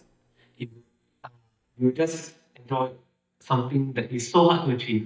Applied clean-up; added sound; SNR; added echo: neural mask model DeepFilterNet 3.